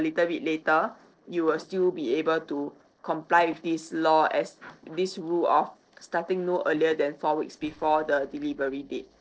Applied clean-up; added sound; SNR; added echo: neural separator model SepFormer DNS4.